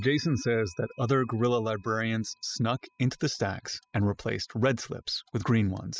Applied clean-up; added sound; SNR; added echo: classical method spectral subtraction.